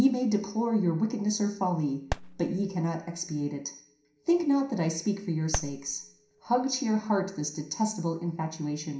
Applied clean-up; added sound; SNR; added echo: none; Fireworks; 10 dB; reverberation time 0.5 s.